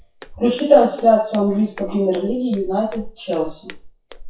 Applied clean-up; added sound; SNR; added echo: classical method WPE with log-MMSE.